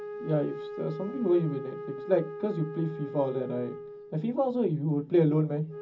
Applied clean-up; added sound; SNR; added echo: none; Wind instrument, woodwind instrument; 12 dB; reverberation time 0.4 s.